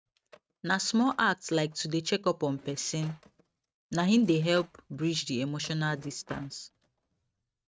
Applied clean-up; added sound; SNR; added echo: neural mask model RNNoise.